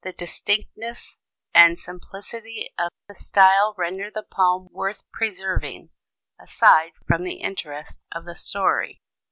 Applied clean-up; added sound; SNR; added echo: none; none; none; none.